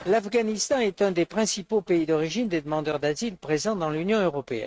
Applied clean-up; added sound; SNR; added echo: neural mask model RNNoise.